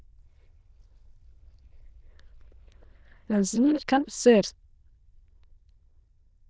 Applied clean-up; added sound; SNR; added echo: neural diffusion model UNIVERSE++.